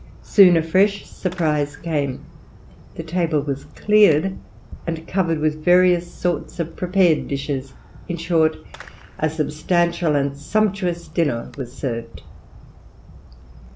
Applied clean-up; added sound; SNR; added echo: none; Fireworks; 19 dB; none.